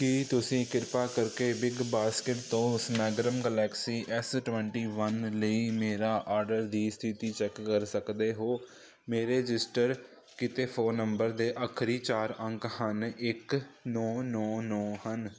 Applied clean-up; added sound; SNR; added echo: none; none; none; none.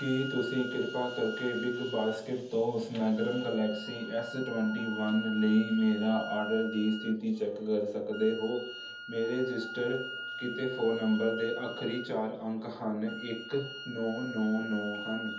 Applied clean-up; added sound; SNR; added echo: none; Wind instrument, woodwind instrument; 11 dB; reverberation time 0.7 s.